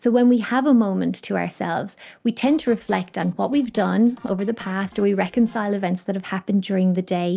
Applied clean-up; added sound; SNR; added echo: neural separator model SepFormer DNS4.